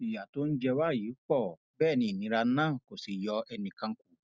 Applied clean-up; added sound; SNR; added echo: none; none; none; none.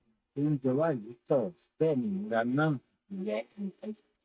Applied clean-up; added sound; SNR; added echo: neural mask model DeepFilterNet 3.